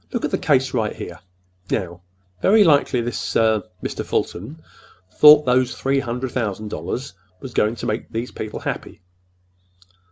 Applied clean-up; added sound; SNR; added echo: none; none; none; none.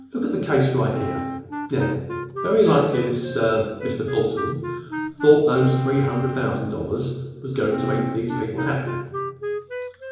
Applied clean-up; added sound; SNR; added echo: none; Wind instrument, woodwind instrument; 9 dB; reverberation time 1.0 s.